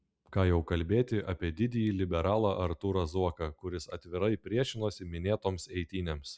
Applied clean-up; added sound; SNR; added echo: none; none; none; none.